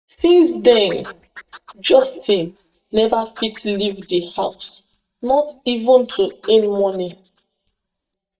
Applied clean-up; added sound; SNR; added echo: neural mask model DeepFilterNet 3.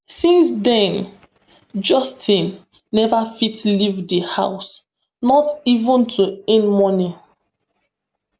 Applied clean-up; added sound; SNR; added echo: none; none; none; none.